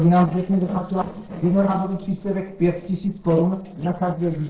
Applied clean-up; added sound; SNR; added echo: neural separator model SepFormer DNS4.